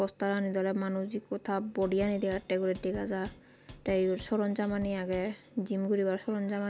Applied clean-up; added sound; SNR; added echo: none; Drum / Drum kit; 17 dB; none.